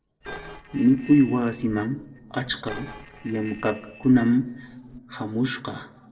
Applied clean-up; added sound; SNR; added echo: neural separator model SepFormer DNS4.